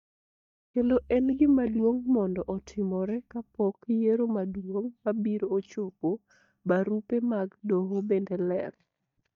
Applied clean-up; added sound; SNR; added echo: neural mask model DeepFilterNet 3.